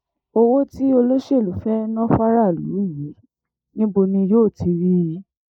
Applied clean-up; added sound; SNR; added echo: neural mask model Resemble Enhance denoiser.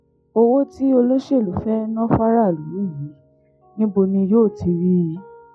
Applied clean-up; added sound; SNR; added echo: classical method log-MMSE.